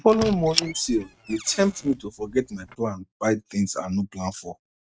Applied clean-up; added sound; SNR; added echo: neural mask model RNNoise.